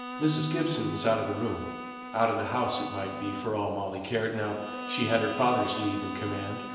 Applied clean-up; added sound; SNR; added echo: none; Bowed string instrument; 9 dB; reverberation time 1.0 s.